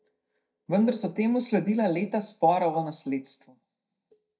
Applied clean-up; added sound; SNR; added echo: neural mask model DeepFilterNet 3.